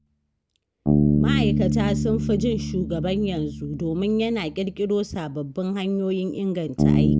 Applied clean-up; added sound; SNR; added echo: none; Bass guitar; -1 dB; none.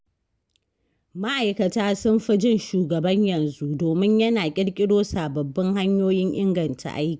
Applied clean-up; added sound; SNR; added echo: none; none; none; none.